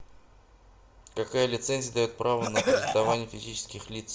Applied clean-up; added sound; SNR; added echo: none; Cough; -3 dB; reverberation time 0.6 s.